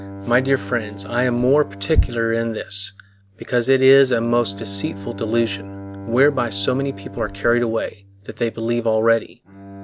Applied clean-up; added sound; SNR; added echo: none; Bowed string instrument; 15 dB; none.